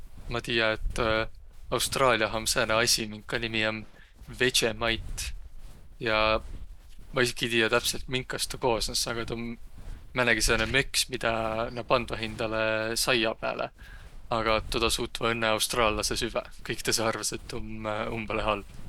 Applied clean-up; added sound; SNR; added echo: none; Walk, footsteps; 10 dB; none.